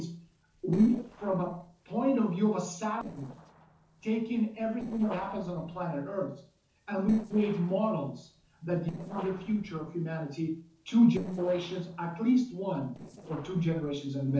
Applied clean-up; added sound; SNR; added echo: neural separator model SepFormer DNS4.